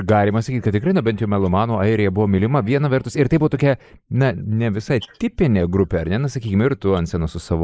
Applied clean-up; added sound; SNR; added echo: neural mask model Resemble Enhance denoiser.